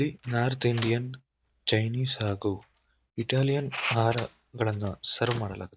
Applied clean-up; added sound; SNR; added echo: none; Slam; 19 dB; none.